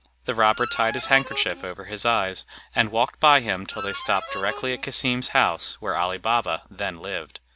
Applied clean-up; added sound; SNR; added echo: none; Harmonica; 11 dB; none.